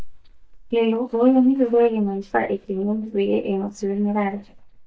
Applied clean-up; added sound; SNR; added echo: neural mask model DeepFilterNet 3.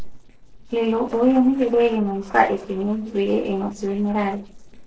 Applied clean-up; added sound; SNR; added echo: neural separator model SepFormer DNS4.